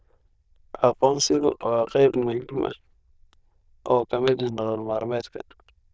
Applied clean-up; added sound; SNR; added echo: neural diffusion model UNIVERSE++.